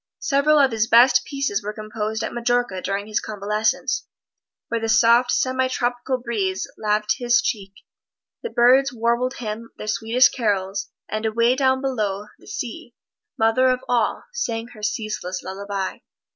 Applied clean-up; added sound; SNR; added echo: none; none; none; none.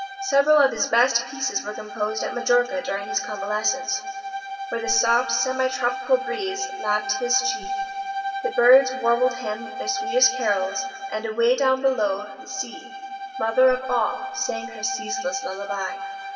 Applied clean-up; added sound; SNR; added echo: none; Bowed string instrument; 9 dB; reverberation time 1.8 s.